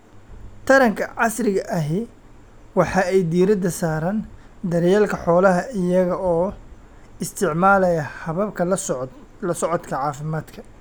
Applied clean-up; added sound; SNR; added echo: none; none; none; none.